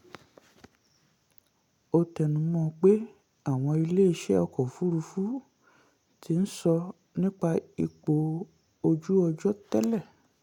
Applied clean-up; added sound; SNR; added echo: none; none; none; none.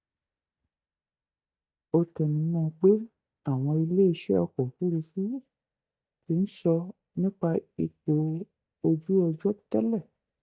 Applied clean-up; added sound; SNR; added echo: neural mask model DeepFilterNet 3.